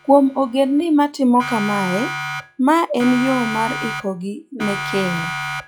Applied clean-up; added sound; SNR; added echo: classical method log-MMSE.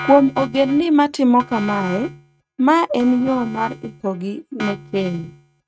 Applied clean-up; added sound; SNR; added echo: neural mask model RNNoise.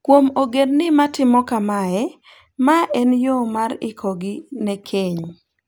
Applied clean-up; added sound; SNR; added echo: none; none; none; none.